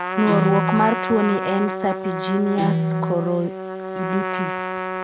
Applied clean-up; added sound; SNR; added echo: none; Trumpet + Guitar; 2 dB; none.